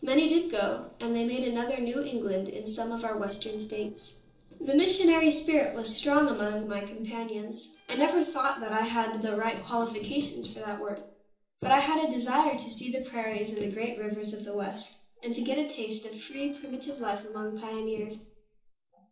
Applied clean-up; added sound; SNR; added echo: neural separator model SepFormer DNS4.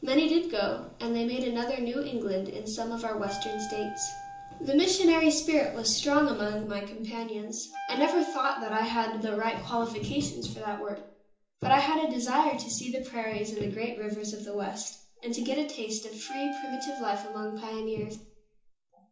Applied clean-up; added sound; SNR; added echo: none; Wind instrument, woodwind instrument; 11 dB; reverberation time 0.6 s.